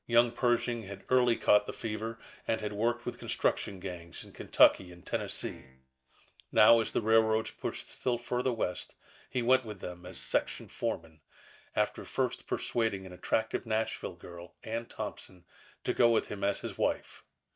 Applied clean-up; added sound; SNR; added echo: neural mask model DeepFilterNet 3.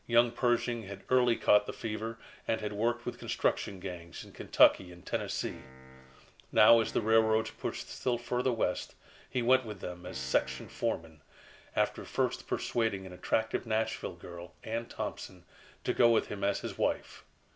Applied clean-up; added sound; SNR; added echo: none; Piano; 20 dB; none.